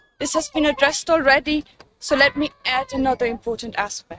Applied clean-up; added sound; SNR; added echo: neural mask model RNNoise.